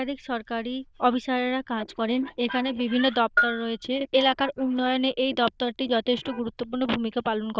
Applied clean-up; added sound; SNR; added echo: neural diffusion model UNIVERSE++.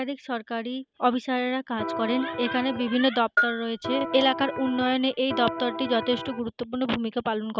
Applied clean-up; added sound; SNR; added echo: none; Bell + Electric guitar; 5 dB; none.